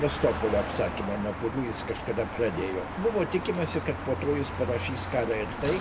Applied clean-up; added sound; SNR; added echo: none; Car passing by / Traffic noise, roadway noise / Engine; 6 dB; reverberation time 1.3 s.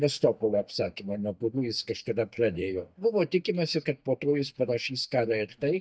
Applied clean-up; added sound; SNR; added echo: neural mask model DeepFilterNet 3.